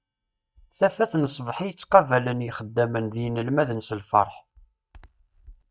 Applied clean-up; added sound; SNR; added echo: neural mask model DeepFilterNet 3.